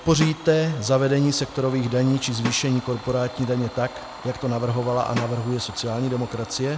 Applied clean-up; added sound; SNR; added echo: none; Drum + Domestic sounds, home sounds; 14 dB; none.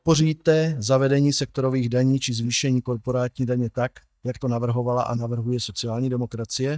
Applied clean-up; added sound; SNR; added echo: neural mask model DeepFilterNet 3.